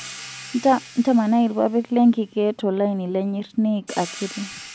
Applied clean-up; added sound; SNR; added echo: none; Hi-hat; 19 dB; none.